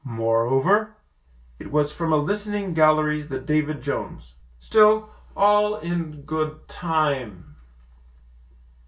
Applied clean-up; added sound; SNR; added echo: none; none; none; reverberation time 0.1 s.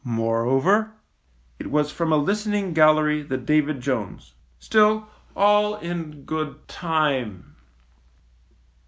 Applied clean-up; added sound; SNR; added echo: none; none; none; none.